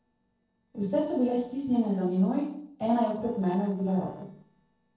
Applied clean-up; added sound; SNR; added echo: neural separator model SepFormer DNS4.